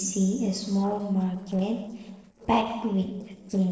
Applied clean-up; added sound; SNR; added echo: neural separator model SepFormer DNS4.